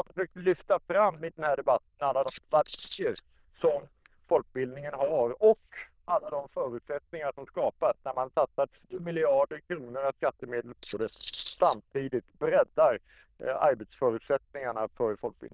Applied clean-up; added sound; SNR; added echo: neural diffusion model UNIVERSE++.